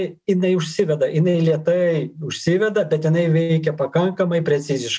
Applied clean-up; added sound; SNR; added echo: none; none; none; none.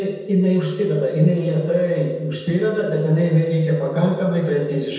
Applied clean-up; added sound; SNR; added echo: none; none; none; reverberation time 1.1 s.